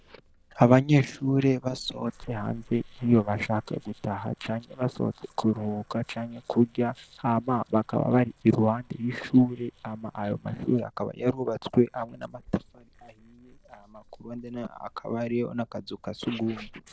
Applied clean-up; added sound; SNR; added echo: neural separator model SepFormer DNS4.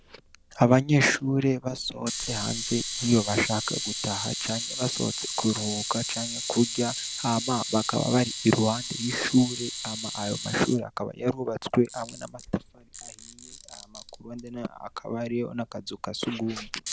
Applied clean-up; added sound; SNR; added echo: none; Camera; 8 dB; none.